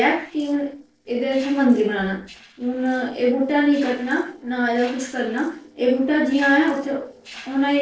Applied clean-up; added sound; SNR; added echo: neural separator model SepFormer DNS4.